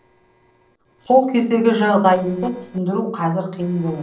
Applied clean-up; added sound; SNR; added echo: neural separator model SepFormer DNS4.